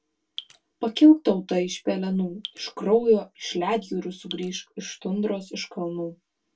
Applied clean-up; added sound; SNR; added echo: none; Drip; 17 dB; reverberation time 0.1 s.